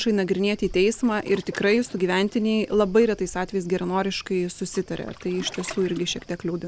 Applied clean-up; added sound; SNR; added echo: none; Waves, surf; 18 dB; none.